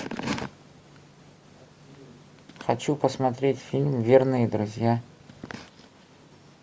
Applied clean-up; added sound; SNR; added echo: none; none; none; none.